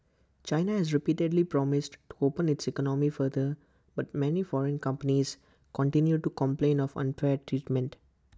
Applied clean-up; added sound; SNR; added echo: none; none; none; none.